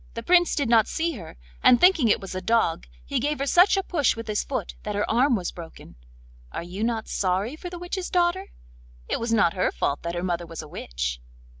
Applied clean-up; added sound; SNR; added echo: none; none; none; none.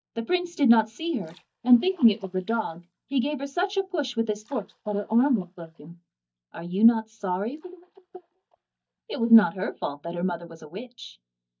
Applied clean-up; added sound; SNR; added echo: neural mask model DeepFilterNet 3.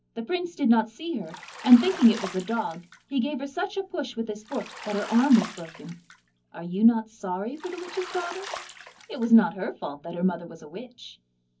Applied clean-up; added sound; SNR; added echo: none; Bathtub (filling or washing); 15 dB; reverberation time 0.4 s.